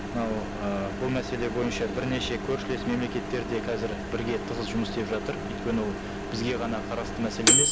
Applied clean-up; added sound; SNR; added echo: none; Microwave oven; -1 dB; none.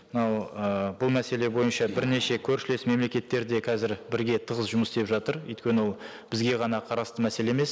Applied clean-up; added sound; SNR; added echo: none; none; none; none.